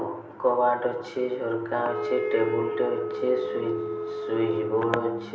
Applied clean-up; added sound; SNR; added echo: none; Wind instrument, woodwind instrument; 5 dB; none.